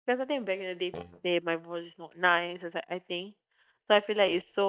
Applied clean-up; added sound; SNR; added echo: neural mask model DeepFilterNet 3.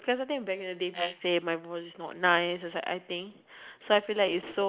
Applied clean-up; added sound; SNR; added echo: neural mask model Resemble Enhance denoiser.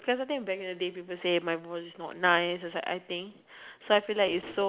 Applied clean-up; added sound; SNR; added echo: none; none; none; none.